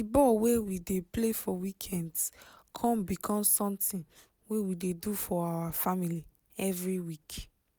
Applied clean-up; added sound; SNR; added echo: none; none; none; none.